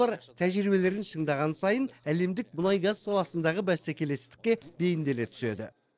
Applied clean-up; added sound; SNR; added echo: neural separator model SepFormer DNS4.